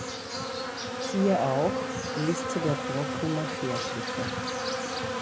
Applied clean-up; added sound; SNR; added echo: none; Insect; 1 dB; none.